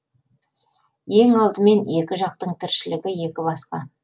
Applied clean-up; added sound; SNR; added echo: none; none; none; none.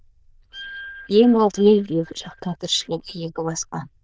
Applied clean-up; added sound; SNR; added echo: neural diffusion model UNIVERSE++.